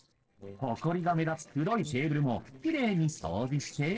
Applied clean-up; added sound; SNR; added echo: neural separator model SepFormer DNS4.